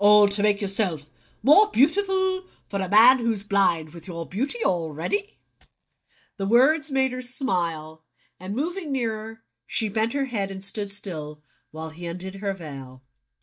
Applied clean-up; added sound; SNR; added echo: neural mask model DeepFilterNet 3.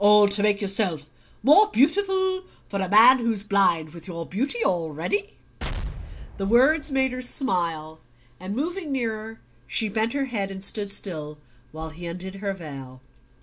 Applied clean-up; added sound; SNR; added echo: none; Explosion; 9 dB; none.